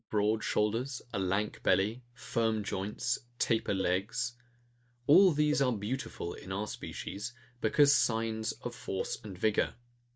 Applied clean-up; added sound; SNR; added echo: neural mask model DeepFilterNet 3.